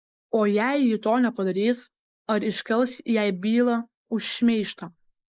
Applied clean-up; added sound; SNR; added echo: neural mask model Resemble Enhance denoiser.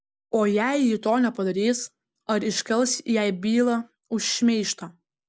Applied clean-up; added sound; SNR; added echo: none; none; none; none.